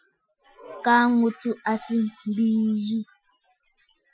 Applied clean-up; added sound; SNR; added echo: classical method Wiener filter.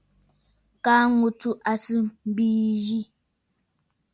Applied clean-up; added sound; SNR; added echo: none; none; none; none.